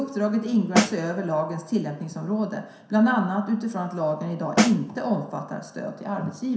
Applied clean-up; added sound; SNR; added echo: none; Snare drum; 1 dB; reverberation time 0.7 s.